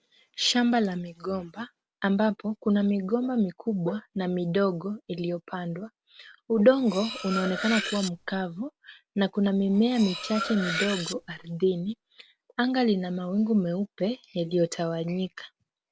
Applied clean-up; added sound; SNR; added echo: none; Cutlery, silverware; 7 dB; none.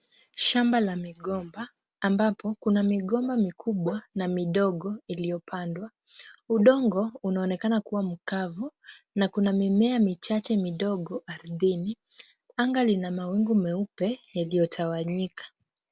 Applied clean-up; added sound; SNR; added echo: none; none; none; none.